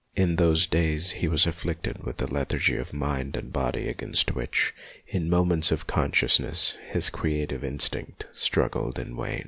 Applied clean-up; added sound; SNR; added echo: none; none; none; none.